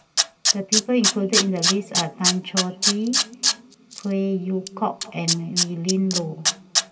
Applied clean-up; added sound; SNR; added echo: none; Tools; -1 dB; reverberation time 2.0 s.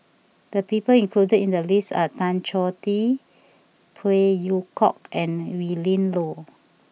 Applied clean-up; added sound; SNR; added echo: none; none; none; none.